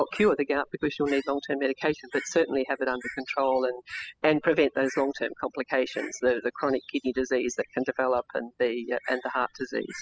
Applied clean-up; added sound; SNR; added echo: classical method spectral subtraction.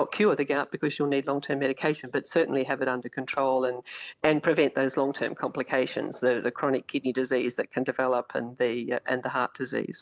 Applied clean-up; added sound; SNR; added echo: none; none; none; none.